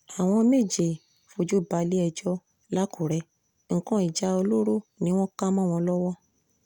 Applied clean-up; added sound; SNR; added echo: none; none; none; none.